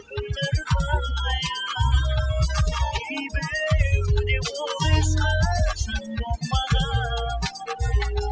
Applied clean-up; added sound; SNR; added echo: classical method spectral subtraction.